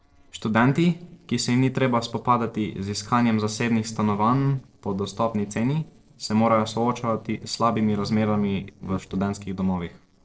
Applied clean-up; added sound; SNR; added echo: neural separator model SepFormer DNS4.